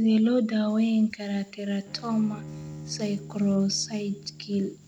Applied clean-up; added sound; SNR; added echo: none; Bowed string instrument; 17 dB; none.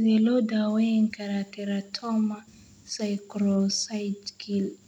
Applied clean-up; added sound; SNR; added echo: none; none; none; none.